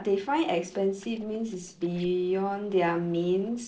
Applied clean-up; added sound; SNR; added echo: neural separator model SepFormer DNS4.